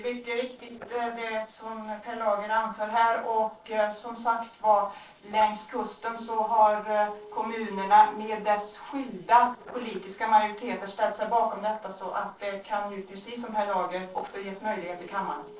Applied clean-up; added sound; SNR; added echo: neural separator model SepFormer DNS4.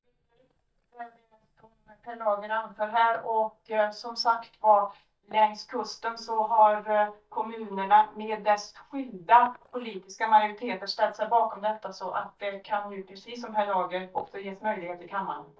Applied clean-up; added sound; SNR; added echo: neural mask model DeepFilterNet 3.